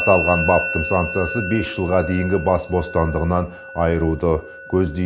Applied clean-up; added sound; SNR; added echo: none; Musical instrument; 9 dB; none.